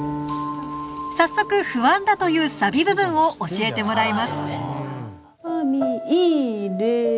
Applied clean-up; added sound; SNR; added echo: none; none; none; none.